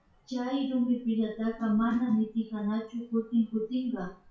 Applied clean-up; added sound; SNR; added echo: classical method WPE with log-MMSE.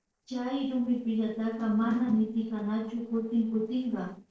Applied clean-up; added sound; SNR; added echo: neural separator model SepFormer DNS4.